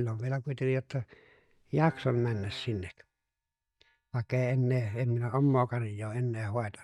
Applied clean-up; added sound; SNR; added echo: neural mask model DeepFilterNet 3.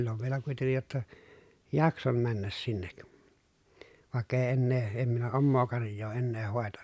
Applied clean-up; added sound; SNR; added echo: none; none; none; none.